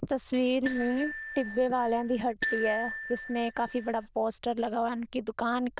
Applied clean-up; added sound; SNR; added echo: neural diffusion model UNIVERSE++.